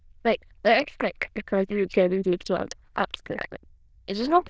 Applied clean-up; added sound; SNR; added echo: neural diffusion model UNIVERSE++.